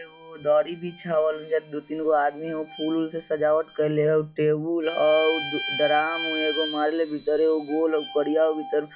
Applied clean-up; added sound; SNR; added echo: classical method log-MMSE.